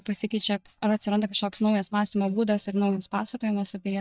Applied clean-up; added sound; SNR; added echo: neural mask model DeepFilterNet 3.